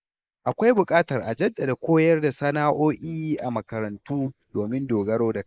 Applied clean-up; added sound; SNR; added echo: neural mask model Resemble Enhance denoiser.